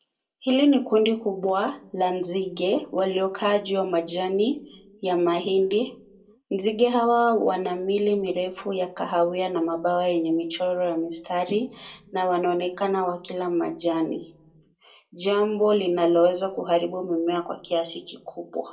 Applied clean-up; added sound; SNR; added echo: none; none; none; reverberation time 0.2 s.